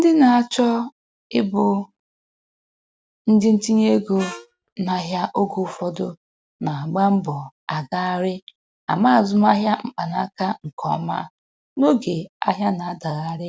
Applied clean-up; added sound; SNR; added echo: none; Harmonica; 16 dB; none.